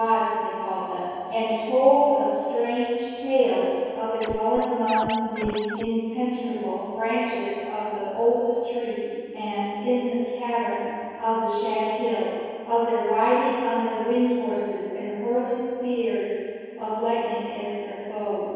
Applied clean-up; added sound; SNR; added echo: none; Scratching (performance technique); 11 dB; reverberation time 2.2 s.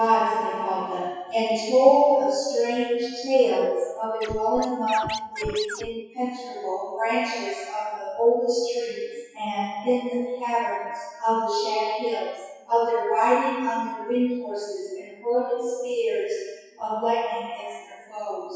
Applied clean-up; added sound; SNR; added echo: classical method WPE with log-MMSE.